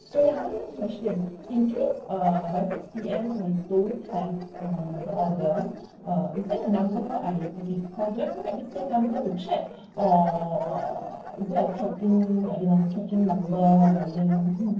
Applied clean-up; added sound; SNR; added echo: neural separator model SepFormer DNS4.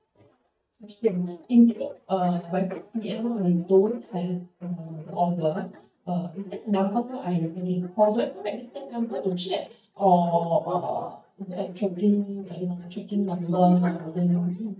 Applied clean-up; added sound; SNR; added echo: neural mask model DeepFilterNet 3.